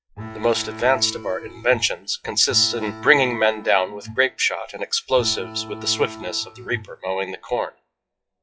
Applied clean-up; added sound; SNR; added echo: classical method WPE with log-MMSE.